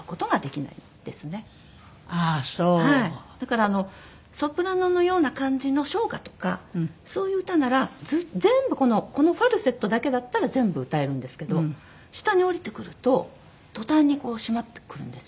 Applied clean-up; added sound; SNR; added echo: none; Tap; 12 dB; none.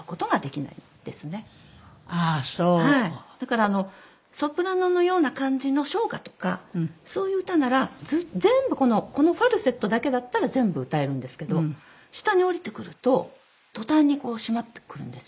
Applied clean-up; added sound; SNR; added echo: neural mask model Resemble Enhance denoiser.